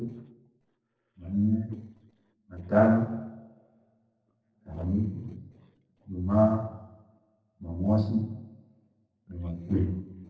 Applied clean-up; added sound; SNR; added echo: neural separator model SepFormer DNS4.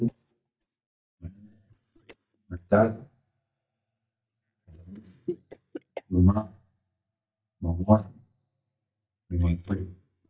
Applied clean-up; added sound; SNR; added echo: neural mask model DeepFilterNet 3.